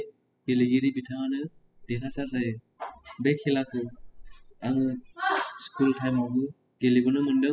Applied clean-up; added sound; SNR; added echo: classical method spectral subtraction.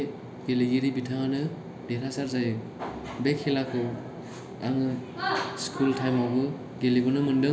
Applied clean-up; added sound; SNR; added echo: none; none; none; none.